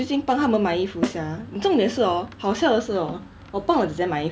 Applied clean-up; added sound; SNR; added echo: none; Snare drum; 10 dB; none.